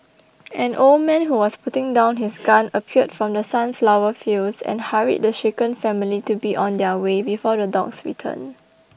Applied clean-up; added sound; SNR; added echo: none; none; none; none.